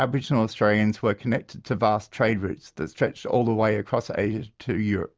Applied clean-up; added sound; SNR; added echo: none; none; none; none.